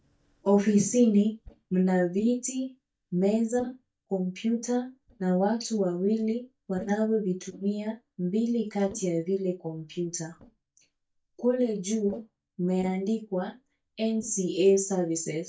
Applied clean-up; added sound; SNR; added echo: neural mask model DeepFilterNet 3.